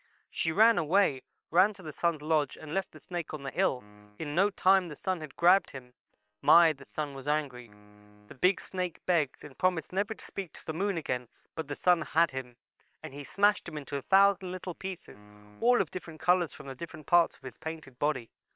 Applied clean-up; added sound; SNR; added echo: neural separator model SepFormer WHAM!.